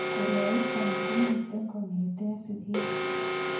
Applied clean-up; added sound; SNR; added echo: none; Alarm; 1 dB; reverberation time 0.9 s.